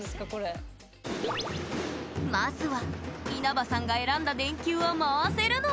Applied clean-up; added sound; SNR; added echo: none; none; none; none.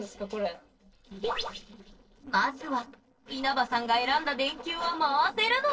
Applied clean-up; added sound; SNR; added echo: neural separator model SepFormer DNS4.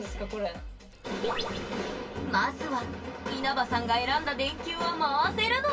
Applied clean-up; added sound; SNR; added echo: none; Breathing; 19 dB; reverberation time 0.1 s.